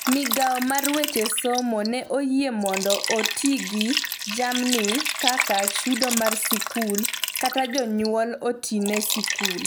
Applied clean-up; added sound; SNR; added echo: none; Liquid; 3 dB; none.